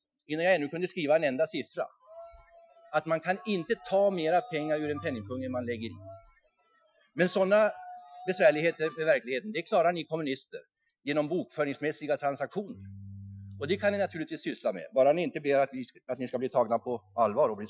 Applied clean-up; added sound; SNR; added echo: classical method Wiener filter.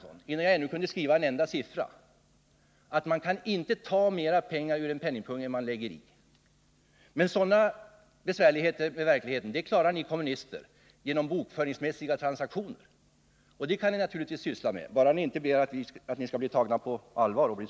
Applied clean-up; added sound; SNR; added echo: none; none; none; none.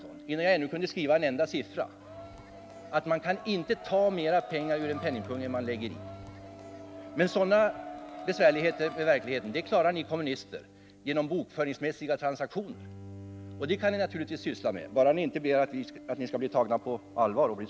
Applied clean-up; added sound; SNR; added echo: none; Crowd + Bowed string instrument; 15 dB; none.